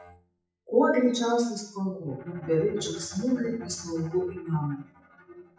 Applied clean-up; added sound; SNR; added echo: classical method WPE with log-MMSE.